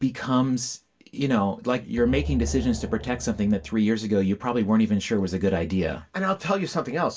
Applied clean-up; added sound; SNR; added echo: none; Drum; 8 dB; reverberation time 0.2 s.